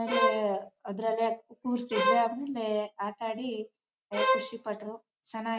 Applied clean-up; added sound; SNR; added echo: none; Bowed string instrument; -3 dB; none.